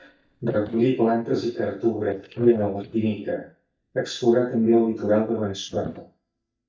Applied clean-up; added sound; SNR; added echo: neural mask model DeepFilterNet 3.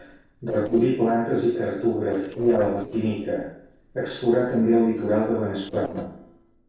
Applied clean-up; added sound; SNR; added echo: neural separator model SepFormer DNS4.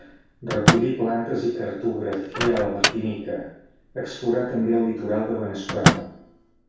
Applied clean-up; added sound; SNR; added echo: none; Microwave oven; 1 dB; reverberation time 0.7 s.